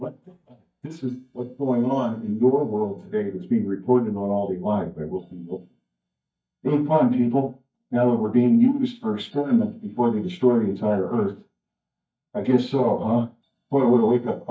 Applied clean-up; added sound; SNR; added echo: neural mask model DeepFilterNet 3.